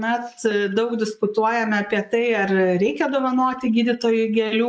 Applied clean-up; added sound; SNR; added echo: neural mask model Resemble Enhance denoiser.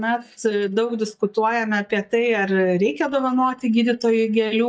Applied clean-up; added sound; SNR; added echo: neural mask model DeepFilterNet 3.